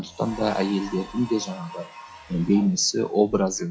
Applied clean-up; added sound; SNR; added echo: classical method log-MMSE.